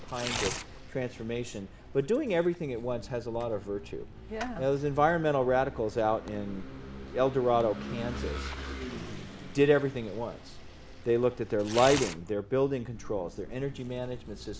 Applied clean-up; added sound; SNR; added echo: none; Tearing + Engine / Vehicle; 10 dB; none.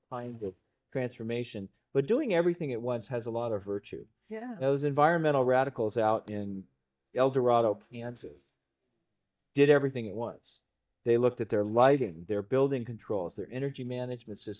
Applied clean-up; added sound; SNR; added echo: neural mask model DeepFilterNet 3.